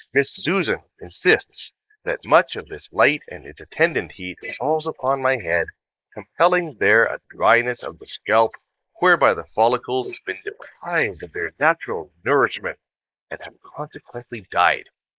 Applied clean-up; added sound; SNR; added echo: neural mask model Resemble Enhance denoiser.